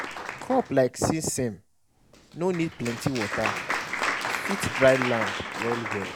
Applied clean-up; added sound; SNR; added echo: none; Applause; 5 dB; none.